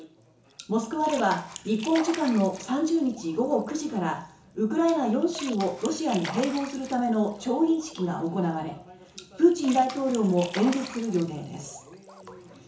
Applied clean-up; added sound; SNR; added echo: none; Splash, splatter; 16 dB; reverberation time 0.7 s.